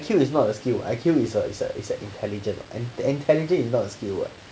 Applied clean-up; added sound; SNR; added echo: none; none; none; none.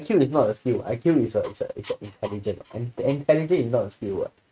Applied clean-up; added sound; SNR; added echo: neural mask model RNNoise.